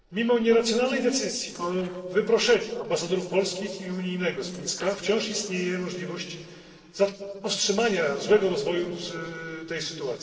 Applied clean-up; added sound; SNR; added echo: neural separator model SepFormer DNS4.